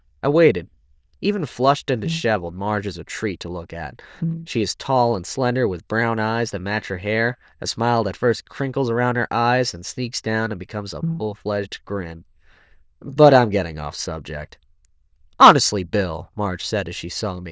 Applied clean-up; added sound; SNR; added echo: neural diffusion model UNIVERSE++.